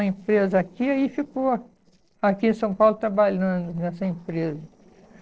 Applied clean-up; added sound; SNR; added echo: neural separator model SepFormer DNS4.